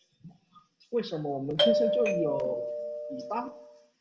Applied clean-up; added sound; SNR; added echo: none; Doorbell; -5 dB; reverberation time 0.4 s.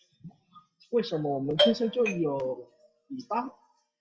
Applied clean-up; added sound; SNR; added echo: classical method WPE with log-MMSE.